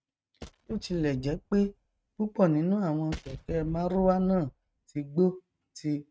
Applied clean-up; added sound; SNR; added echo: neural mask model RNNoise.